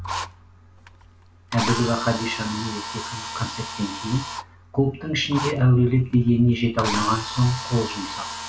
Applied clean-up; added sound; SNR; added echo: none; Drill; 9 dB; none.